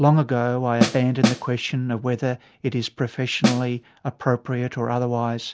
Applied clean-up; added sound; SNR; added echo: none; Snare drum; -1 dB; none.